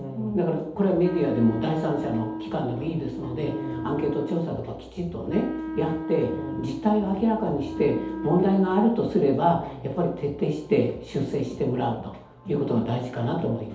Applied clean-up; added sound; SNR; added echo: none; Wind instrument, woodwind instrument; 9 dB; reverberation time 2.2 s.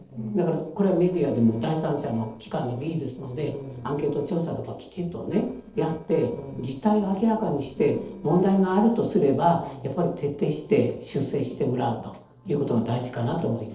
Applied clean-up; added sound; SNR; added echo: neural separator model SepFormer DNS4.